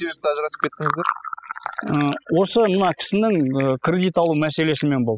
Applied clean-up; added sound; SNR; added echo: classical method spectral subtraction.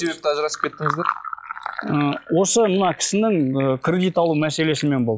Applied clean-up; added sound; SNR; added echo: classical method log-MMSE.